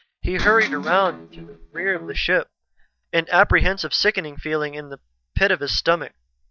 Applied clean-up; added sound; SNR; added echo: neural mask model DeepFilterNet 3.